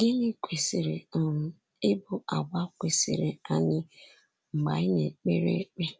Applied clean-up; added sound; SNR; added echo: none; none; none; none.